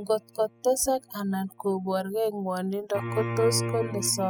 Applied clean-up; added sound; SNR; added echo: classical method spectral subtraction.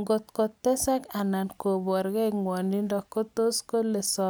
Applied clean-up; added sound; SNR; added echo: none; none; none; none.